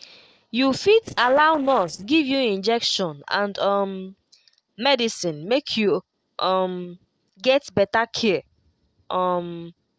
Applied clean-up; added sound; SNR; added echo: neural separator model SepFormer DNS4.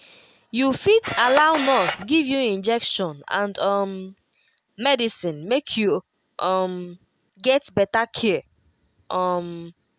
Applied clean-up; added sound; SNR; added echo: none; Camera; 4 dB; none.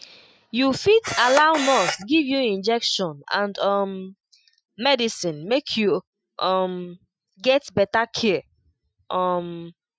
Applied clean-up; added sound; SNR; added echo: classical method Wiener filter.